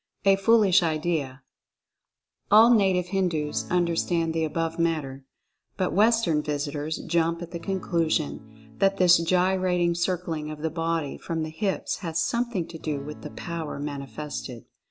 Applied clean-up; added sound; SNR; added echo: none; Acoustic guitar / Strum; 18 dB; none.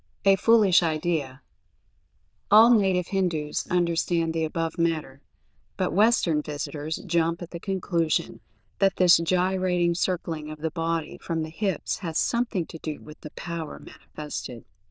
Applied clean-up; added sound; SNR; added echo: neural diffusion model UNIVERSE++.